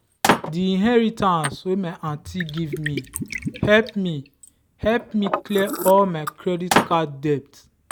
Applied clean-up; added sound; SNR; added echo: none; Liquid; 6 dB; none.